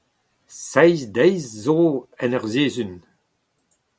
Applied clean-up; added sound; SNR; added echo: none; none; none; none.